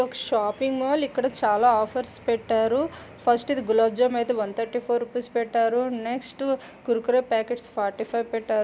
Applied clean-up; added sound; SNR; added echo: none; none; none; none.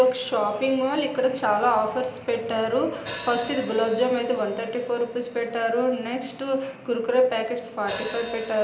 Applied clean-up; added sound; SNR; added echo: none; Hi-hat; 14 dB; reverberation time 0.8 s.